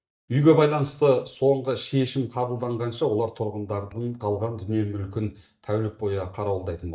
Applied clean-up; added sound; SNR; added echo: neural mask model DeepFilterNet 3.